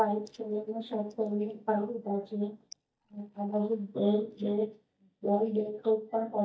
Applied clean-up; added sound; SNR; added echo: neural mask model DeepFilterNet 3.